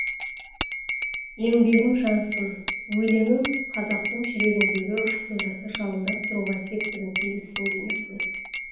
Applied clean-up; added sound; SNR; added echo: none; Cutlery, silverware / Dishes, pots, and pans / Chink, clink; 0 dB; reverberation time 0.8 s.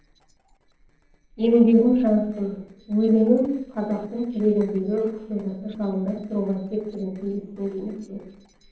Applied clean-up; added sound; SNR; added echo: neural separator model SepFormer DNS4.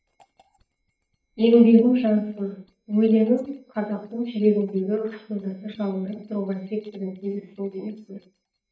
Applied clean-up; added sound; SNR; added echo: neural mask model DeepFilterNet 3.